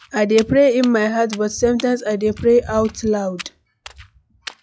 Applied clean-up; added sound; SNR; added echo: classical method log-MMSE.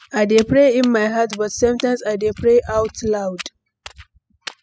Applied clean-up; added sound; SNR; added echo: classical method spectral subtraction.